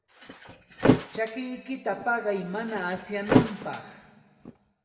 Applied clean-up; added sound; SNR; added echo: none; Thump, thud; -4 dB; reverberation time 1.5 s.